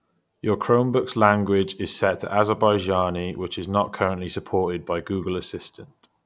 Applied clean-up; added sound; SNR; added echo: none; none; none; none.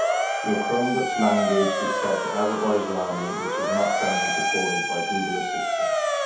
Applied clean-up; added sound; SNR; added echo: none; Motor vehicle (road) / Siren; -2 dB; reverberation time 0.6 s.